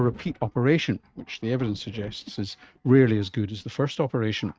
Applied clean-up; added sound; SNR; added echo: neural mask model RNNoise.